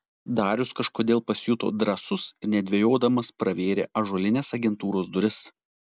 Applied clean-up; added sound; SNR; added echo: none; none; none; none.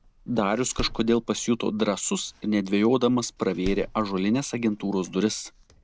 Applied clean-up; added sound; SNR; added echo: none; Door; 17 dB; none.